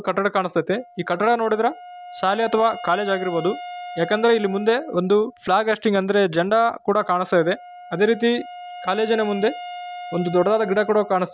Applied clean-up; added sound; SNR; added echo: none; Wind instrument, woodwind instrument; 16 dB; none.